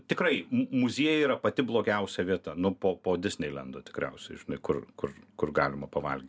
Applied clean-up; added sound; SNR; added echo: none; none; none; none.